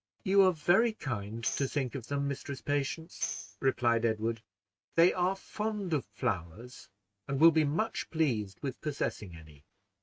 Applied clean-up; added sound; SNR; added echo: neural mask model RNNoise.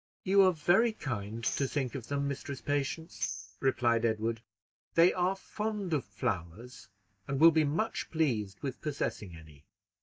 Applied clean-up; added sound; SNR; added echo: neural mask model DeepFilterNet 3.